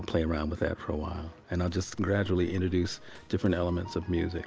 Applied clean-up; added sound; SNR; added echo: none; Gunshot, gunfire; 17 dB; none.